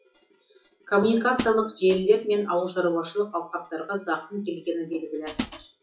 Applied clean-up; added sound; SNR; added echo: classical method WPE with log-MMSE.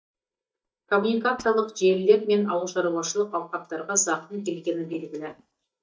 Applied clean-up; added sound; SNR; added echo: neural mask model DeepFilterNet 3.